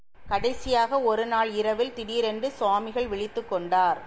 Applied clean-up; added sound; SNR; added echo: none; none; none; none.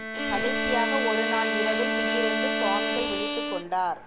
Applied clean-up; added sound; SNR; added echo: none; Bowed string instrument + Bowed string instrument; -3 dB; none.